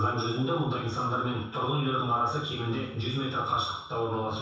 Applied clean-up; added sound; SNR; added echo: none; Bark; 18 dB; reverberation time 0.7 s.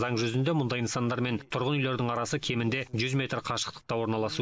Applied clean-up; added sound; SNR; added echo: none; none; none; none.